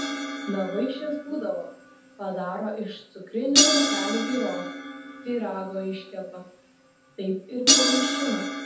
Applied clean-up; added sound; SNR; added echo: none; Crash cymbal; -2 dB; reverberation time 0.6 s.